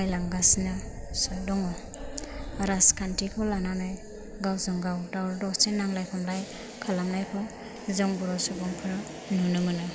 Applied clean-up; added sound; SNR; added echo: none; Engine; 13 dB; none.